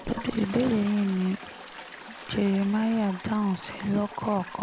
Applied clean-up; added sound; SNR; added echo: none; Toilet flush; 14 dB; none.